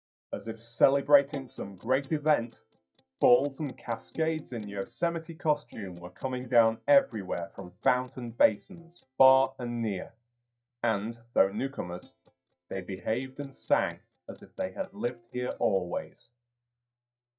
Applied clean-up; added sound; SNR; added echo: neural mask model DeepFilterNet 3.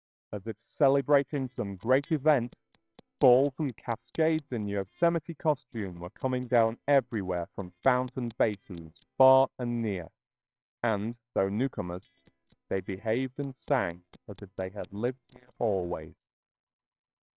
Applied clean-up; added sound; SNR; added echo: neural separator model SepFormer WHAMR!.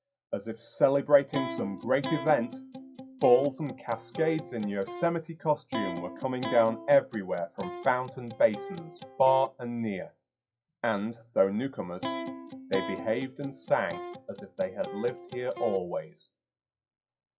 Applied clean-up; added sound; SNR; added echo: classical method WPE with log-MMSE.